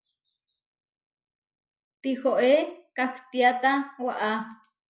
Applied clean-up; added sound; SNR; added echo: none; none; none; none.